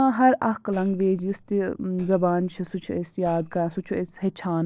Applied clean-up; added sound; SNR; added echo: neural separator model SepFormer DNS4.